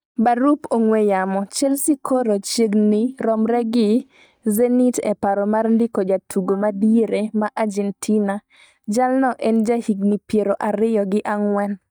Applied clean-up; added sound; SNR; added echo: neural mask model DeepFilterNet 3.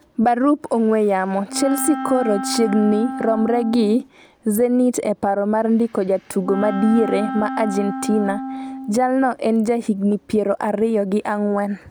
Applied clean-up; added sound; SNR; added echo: none; Wind instrument, woodwind instrument; 9 dB; none.